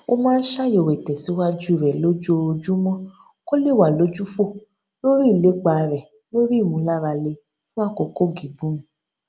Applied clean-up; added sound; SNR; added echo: none; none; none; none.